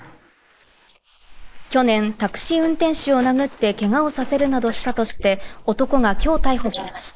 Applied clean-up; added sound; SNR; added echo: neural mask model Resemble Enhance denoiser.